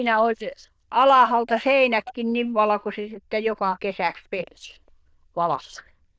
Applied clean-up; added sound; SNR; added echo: neural diffusion model UNIVERSE++.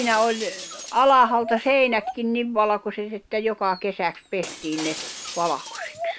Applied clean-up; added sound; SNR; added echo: none; Dog + Shatter; 13 dB; none.